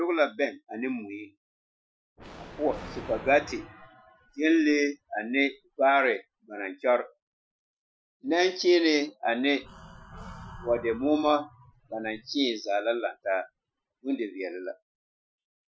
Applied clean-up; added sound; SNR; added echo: classical method Wiener filter.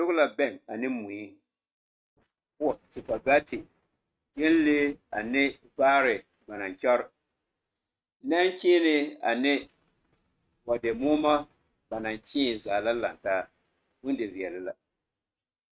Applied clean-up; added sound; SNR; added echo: neural mask model RNNoise.